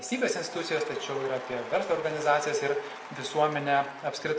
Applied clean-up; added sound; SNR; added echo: none; Applause / Crowd / Cheering; 13 dB; reverberation time 0.8 s.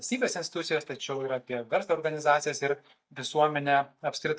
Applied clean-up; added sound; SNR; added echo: neural mask model DeepFilterNet 3.